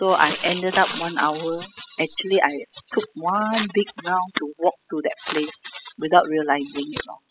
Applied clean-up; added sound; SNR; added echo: classical method spectral subtraction.